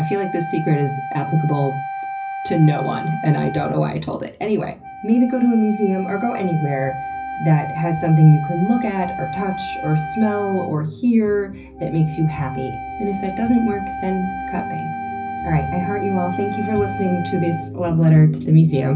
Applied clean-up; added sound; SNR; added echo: none; Wind instrument, woodwind instrument; 10 dB; reverberation time 0.4 s.